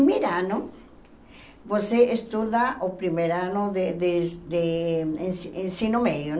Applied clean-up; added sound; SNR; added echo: none; none; none; none.